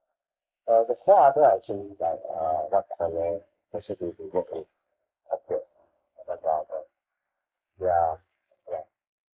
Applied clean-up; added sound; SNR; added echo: neural mask model Resemble Enhance denoiser.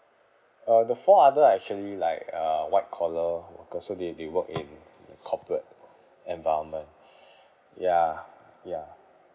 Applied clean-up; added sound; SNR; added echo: none; none; none; none.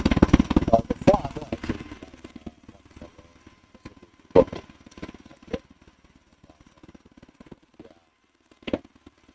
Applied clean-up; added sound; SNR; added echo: neural mask model RNNoise.